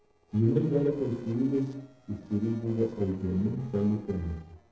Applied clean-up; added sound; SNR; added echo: neural separator model SepFormer DNS4.